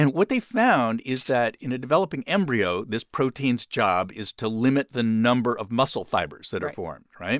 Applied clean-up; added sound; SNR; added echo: neural mask model DeepFilterNet 3.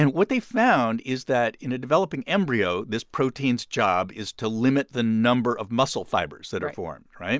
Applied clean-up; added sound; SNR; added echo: none; none; none; none.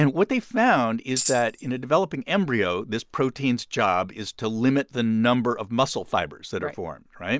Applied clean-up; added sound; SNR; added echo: none; Tambourine; 7 dB; none.